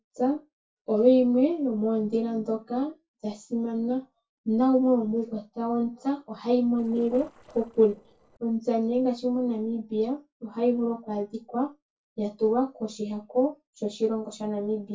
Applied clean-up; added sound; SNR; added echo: neural separator model SepFormer DNS4.